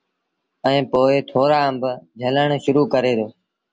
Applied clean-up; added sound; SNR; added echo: none; none; none; none.